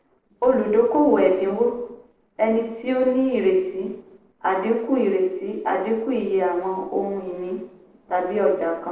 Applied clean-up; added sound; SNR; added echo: neural separator model SepFormer DNS4.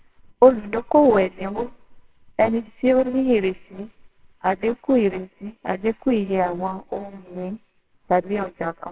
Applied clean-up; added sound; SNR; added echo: neural separator model SepFormer WHAMR!.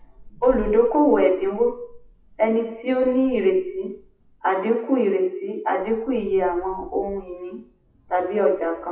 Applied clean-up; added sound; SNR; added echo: classical method WPE with log-MMSE.